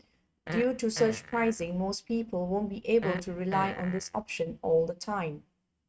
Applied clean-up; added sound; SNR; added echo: neural mask model RNNoise.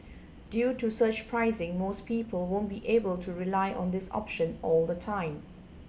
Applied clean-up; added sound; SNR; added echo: none; none; none; none.